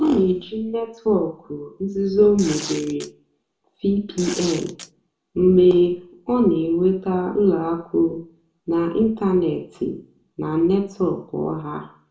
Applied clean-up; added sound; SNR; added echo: none; Tearing; 12 dB; reverberation time 0.4 s.